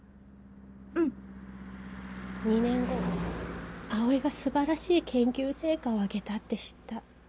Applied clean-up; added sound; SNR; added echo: none; Car passing by / Engine / Truck; 9 dB; none.